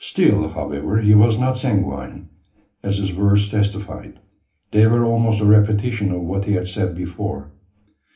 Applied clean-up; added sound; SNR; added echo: none; none; none; reverberation time 0.3 s.